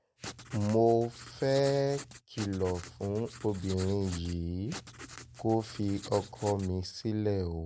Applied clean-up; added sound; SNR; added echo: none; Writing; 15 dB; none.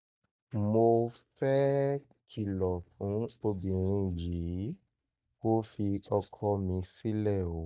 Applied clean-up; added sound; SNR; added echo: neural mask model DeepFilterNet 3.